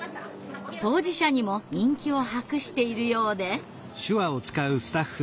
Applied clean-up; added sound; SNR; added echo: none; none; none; none.